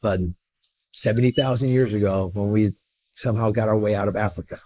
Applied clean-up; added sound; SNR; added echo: neural mask model Resemble Enhance denoiser.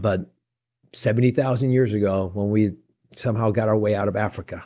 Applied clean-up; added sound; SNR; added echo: none; none; none; none.